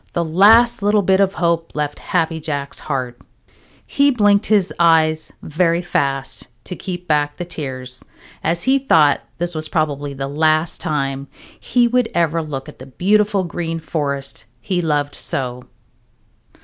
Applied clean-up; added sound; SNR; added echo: none; none; none; none.